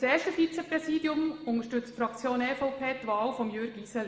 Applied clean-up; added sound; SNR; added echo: none; none; none; reverberation time 1.3 s.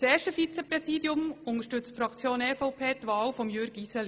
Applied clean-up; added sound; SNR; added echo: none; none; none; none.